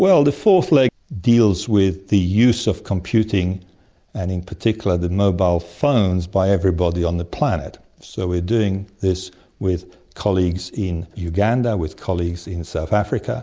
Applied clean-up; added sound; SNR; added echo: none; none; none; none.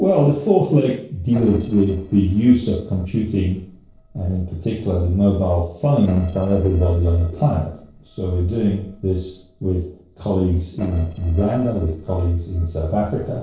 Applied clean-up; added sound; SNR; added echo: neural separator model SepFormer DNS4.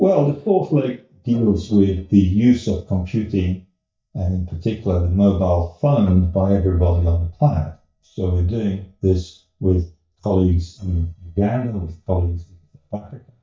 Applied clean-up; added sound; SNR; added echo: neural mask model DeepFilterNet 3.